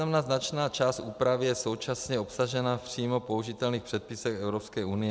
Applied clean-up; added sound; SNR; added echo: none; none; none; none.